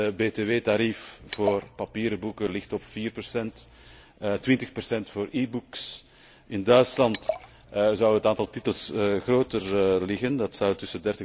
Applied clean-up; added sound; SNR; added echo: none; Liquid; 14 dB; none.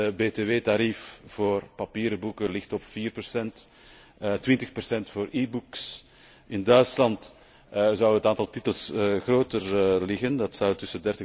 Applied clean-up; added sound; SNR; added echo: none; none; none; none.